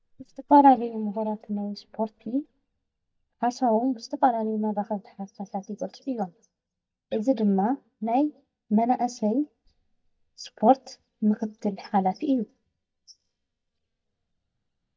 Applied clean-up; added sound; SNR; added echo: neural mask model DeepFilterNet 3.